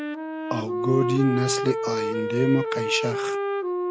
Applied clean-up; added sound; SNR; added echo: none; Wind instrument, woodwind instrument; 1 dB; none.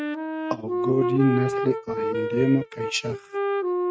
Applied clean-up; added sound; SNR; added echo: neural mask model RNNoise.